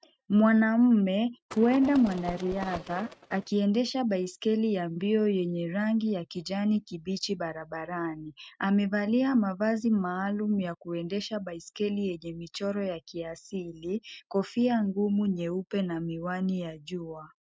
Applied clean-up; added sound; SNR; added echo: neural mask model RNNoise.